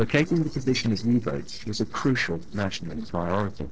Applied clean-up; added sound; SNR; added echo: neural separator model SepFormer DNS4.